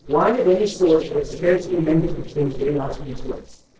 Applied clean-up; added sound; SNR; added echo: neural separator model SepFormer DNS4.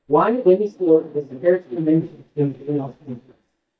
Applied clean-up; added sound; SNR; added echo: neural mask model DeepFilterNet 3.